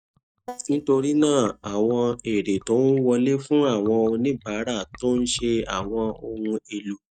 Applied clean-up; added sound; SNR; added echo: neural mask model DeepFilterNet 3.